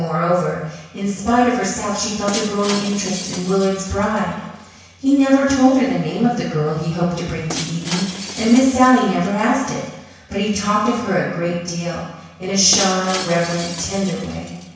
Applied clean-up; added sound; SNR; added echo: none; Shatter; 15 dB; reverberation time 1.1 s.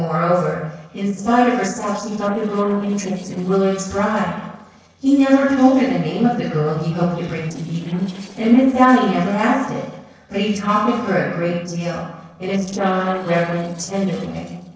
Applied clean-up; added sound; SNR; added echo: neural separator model SepFormer DNS4.